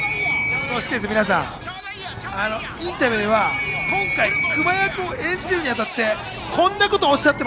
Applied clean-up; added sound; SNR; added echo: none; Animal; 5 dB; none.